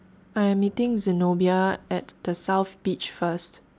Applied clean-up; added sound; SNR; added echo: none; none; none; none.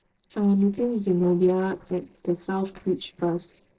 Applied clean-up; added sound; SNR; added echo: neural separator model SepFormer DNS4.